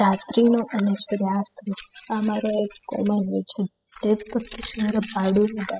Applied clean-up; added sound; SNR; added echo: classical method spectral subtraction.